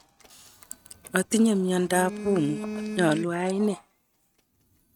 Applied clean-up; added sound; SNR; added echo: neural mask model RNNoise.